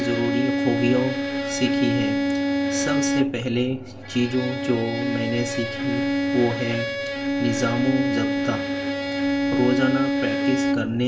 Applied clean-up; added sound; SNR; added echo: none; Bowed string instrument; -1 dB; reverberation time 0.3 s.